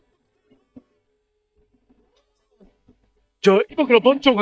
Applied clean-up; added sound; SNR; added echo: neural mask model DeepFilterNet 3.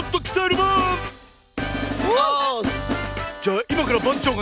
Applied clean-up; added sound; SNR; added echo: none; none; none; none.